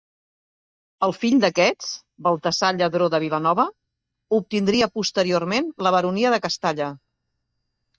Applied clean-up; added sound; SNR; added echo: neural mask model DeepFilterNet 3.